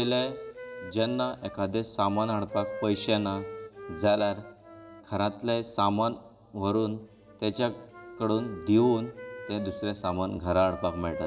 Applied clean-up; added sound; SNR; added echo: none; Wind instrument, woodwind instrument; 14 dB; reverberation time 1.8 s.